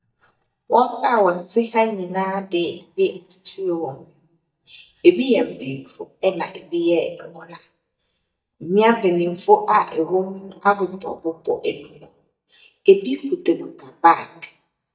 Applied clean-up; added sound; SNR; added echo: neural mask model DeepFilterNet 3.